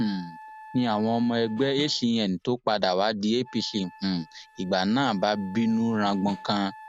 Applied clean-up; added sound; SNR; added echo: none; Wind instrument, woodwind instrument + Snare drum; 19 dB; none.